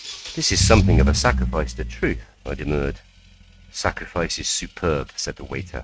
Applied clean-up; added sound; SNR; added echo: neural mask model RNNoise.